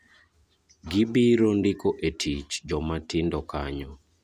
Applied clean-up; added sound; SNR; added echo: none; none; none; none.